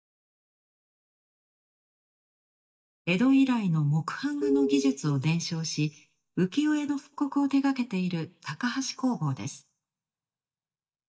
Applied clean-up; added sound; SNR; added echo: neural mask model DeepFilterNet 3.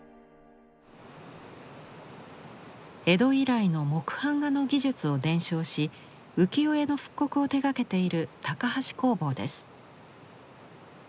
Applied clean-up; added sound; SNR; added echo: none; none; none; none.